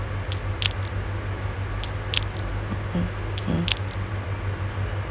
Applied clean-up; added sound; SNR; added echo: none; Crack / Crushing; 8 dB; none.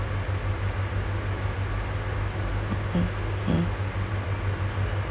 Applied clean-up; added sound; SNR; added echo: none; none; none; none.